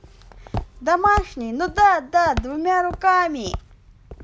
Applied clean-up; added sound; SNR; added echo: none; Walk, footsteps; 12 dB; none.